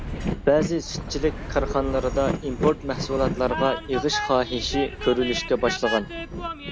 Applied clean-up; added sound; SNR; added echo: none; Train; 5 dB; none.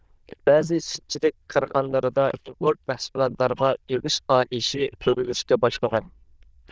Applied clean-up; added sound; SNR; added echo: neural diffusion model UNIVERSE++.